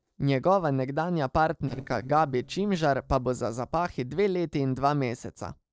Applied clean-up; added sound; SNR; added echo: neural separator model SepFormer DNS4.